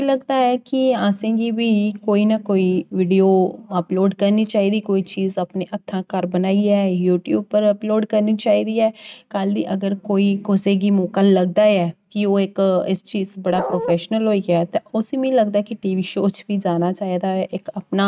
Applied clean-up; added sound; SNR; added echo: neural mask model RNNoise.